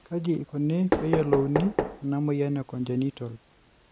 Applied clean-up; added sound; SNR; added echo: none; Knock; 5 dB; none.